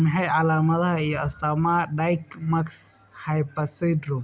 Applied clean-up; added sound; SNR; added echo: none; none; none; none.